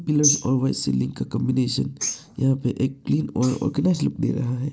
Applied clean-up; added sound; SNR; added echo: neural mask model Resemble Enhance denoiser.